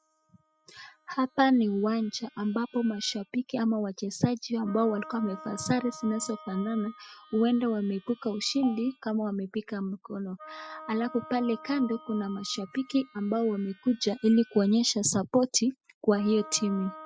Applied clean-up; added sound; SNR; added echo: classical method spectral subtraction.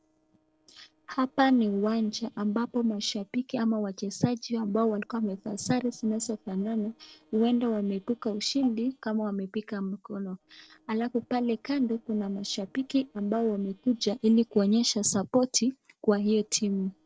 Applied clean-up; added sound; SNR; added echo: neural separator model SepFormer DNS4.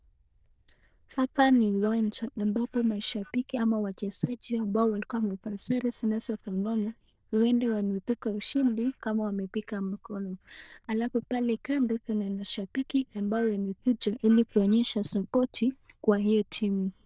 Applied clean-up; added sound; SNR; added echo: neural diffusion model UNIVERSE++.